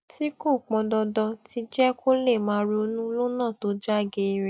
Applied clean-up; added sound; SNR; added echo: none; none; none; none.